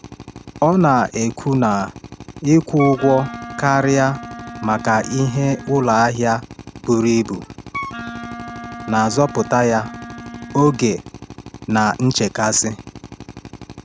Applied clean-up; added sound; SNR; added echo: none; Drill + Wind instrument, woodwind instrument; 14 dB; none.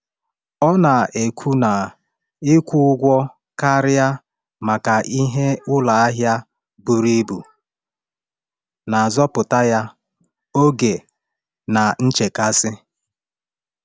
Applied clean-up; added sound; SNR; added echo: none; none; none; none.